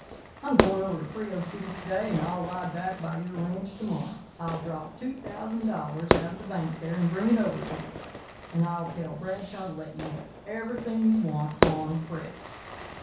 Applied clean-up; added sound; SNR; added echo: none; Fire / Fireworks; 3 dB; reverberation time 0.6 s.